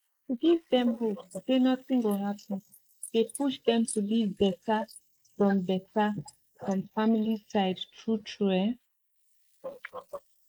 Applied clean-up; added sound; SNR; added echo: neural mask model Resemble Enhance denoiser.